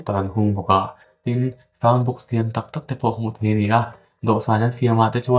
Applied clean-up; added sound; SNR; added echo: neural mask model DeepFilterNet 3.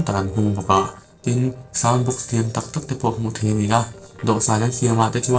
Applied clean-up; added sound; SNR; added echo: neural separator model SepFormer DNS4.